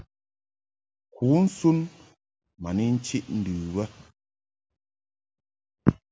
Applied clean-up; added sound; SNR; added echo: none; none; none; none.